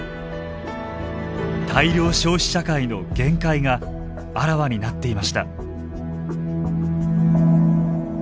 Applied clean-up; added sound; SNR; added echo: none; none; none; none.